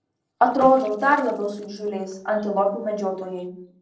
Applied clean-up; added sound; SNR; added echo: neural separator model SepFormer DNS4.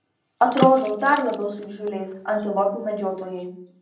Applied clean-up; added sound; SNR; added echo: none; Water / Splash, splatter; 10 dB; reverberation time 0.6 s.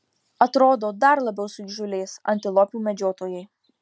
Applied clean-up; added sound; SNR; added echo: none; none; none; none.